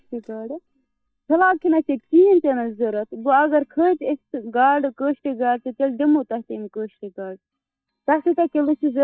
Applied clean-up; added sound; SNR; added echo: neural mask model DeepFilterNet 3.